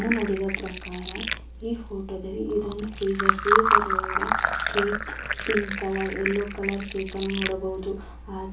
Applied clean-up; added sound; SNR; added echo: none; Fill (with liquid); -1 dB; reverberation time 0.2 s.